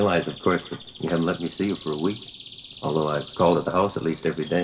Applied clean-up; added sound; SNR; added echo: none; Bird vocalization, bird call, bird song; 16 dB; reverberation time 0.7 s.